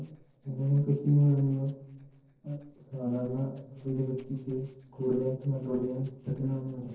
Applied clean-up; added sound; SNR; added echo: neural separator model SepFormer DNS4.